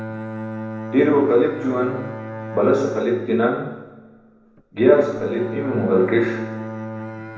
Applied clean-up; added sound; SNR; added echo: none; Bowed string instrument; 10 dB; reverberation time 0.9 s.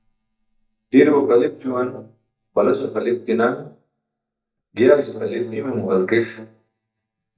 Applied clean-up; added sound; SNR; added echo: neural mask model DeepFilterNet 3.